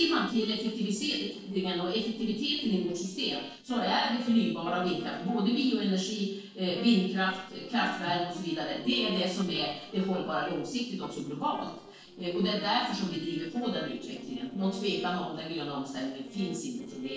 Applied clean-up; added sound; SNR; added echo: neural separator model SepFormer DNS4.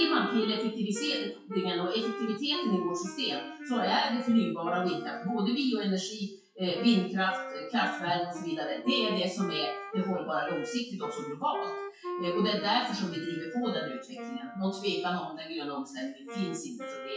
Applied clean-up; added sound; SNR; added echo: classical method WPE with log-MMSE.